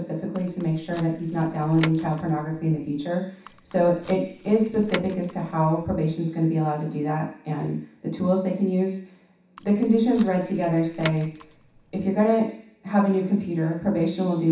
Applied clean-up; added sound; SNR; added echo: none; Door / Car; 17 dB; reverberation time 0.7 s.